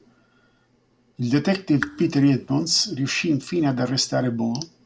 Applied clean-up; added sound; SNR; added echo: none; Raindrop / Drip; 12 dB; none.